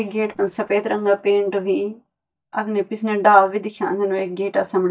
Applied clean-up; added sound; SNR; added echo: neural mask model DeepFilterNet 3.